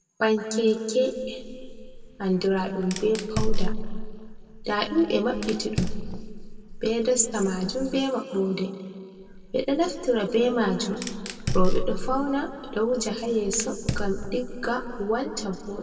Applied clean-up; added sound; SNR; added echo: none; Fire; 3 dB; reverberation time 2.0 s.